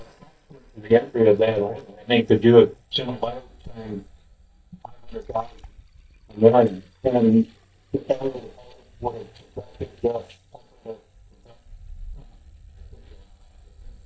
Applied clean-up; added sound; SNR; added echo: neural mask model DeepFilterNet 3.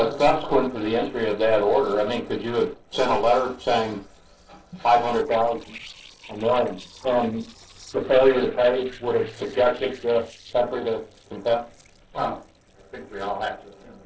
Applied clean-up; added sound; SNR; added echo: neural separator model SepFormer DNS4.